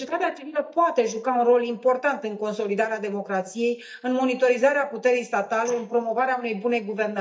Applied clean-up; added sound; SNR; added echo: neural mask model DeepFilterNet 3.